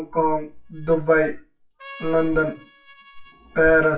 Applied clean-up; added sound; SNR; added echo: classical method WPE with log-MMSE.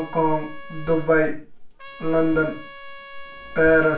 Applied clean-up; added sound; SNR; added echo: none; Trumpet; 20 dB; reverberation time 0.4 s.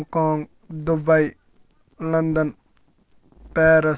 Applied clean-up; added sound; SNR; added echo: none; none; none; none.